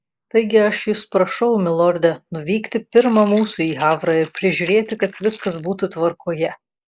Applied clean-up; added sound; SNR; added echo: neural mask model Resemble Enhance denoiser.